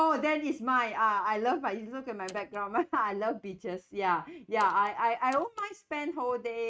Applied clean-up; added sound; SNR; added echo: neural mask model RNNoise.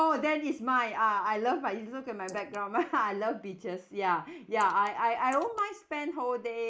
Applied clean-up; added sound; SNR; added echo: neural mask model Resemble Enhance denoiser.